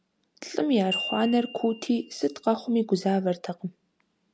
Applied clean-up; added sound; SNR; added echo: none; Glockenspiel; 13 dB; none.